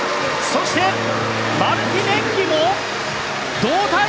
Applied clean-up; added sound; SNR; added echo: none; Bowed string instrument; 12 dB; none.